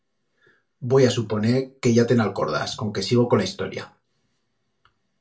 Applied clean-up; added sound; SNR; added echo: none; none; none; reverberation time 0.2 s.